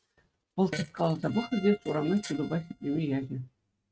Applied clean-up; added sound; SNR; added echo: neural mask model RNNoise.